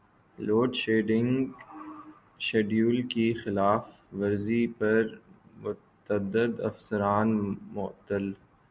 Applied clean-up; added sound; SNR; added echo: none; none; none; none.